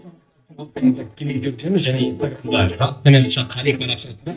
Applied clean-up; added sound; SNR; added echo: neural mask model DeepFilterNet 3.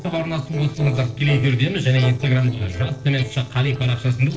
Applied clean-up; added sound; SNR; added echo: neural separator model SepFormer DNS4.